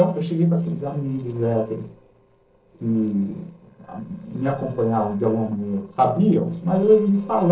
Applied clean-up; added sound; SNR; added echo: neural separator model SepFormer DNS4.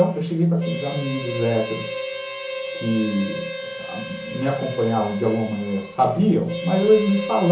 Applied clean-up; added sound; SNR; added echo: none; Harmonica; 10 dB; reverberation time 0.7 s.